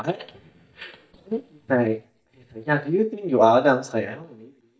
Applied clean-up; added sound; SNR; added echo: neural mask model DeepFilterNet 3.